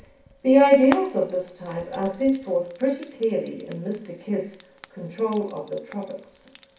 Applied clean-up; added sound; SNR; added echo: none; Frying (food); 19 dB; reverberation time 0.6 s.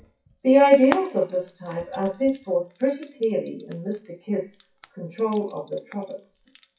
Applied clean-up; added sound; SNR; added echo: classical method WPE with log-MMSE.